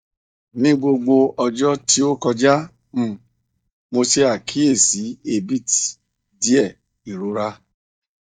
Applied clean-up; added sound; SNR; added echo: neural mask model DeepFilterNet 3.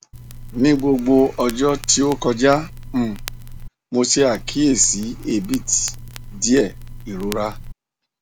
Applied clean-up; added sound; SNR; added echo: none; Crackle; 13 dB; none.